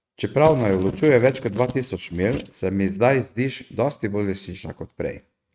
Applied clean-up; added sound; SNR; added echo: neural mask model RNNoise.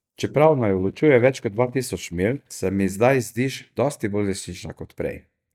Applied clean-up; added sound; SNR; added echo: neural mask model DeepFilterNet 3.